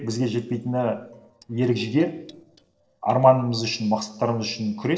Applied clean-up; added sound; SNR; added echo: neural separator model SepFormer DNS4.